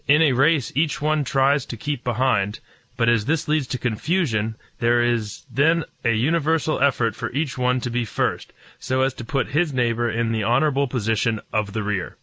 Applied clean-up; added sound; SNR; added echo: none; none; none; none.